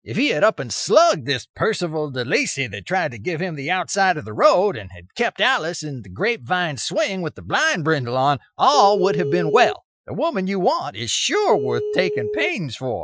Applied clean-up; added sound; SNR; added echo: classical method Wiener filter.